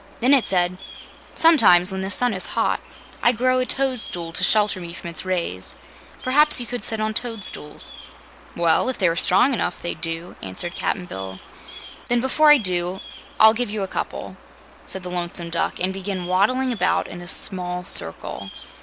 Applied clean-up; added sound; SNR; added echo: none; Bird vocalization, bird call, bird song; 19 dB; none.